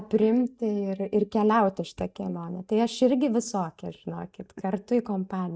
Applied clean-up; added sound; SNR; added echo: neural mask model DeepFilterNet 3.